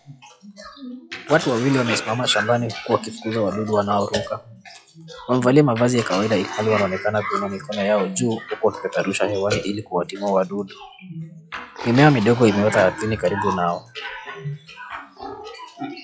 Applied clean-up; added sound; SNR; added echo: classical method log-MMSE.